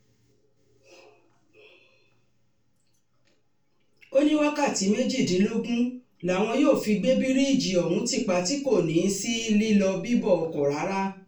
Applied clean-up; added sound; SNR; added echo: none; none; none; reverberation time 0.3 s.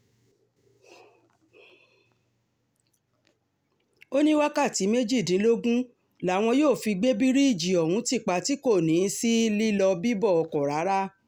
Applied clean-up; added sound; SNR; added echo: none; none; none; none.